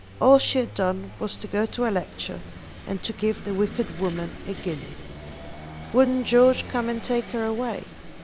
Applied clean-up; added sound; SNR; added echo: none; Engine / Vehicle; 13 dB; none.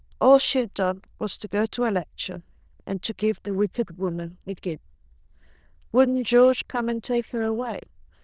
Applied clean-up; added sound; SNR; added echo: neural diffusion model UNIVERSE++.